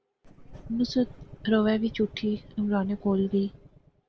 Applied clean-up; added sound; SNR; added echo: none; Engine starting / Car; 19 dB; none.